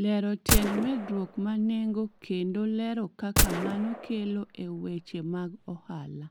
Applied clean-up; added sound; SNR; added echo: none; Gunshot, gunfire; 1 dB; none.